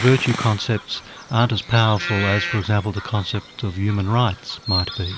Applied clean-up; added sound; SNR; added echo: none; Bird vocalization, bird call, bird song; 10 dB; none.